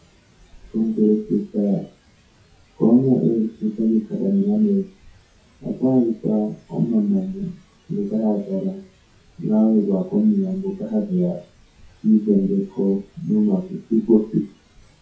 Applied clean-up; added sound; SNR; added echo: classical method WPE with log-MMSE.